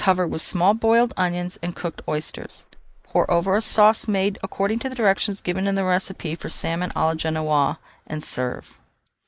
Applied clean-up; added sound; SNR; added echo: neural mask model Resemble Enhance denoiser.